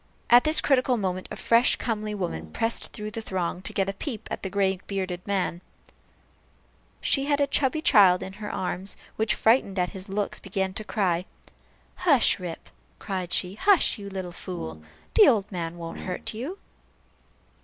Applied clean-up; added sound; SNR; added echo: none; Brass instrument; 15 dB; none.